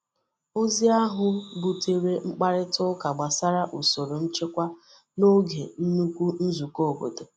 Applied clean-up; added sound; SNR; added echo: none; none; none; none.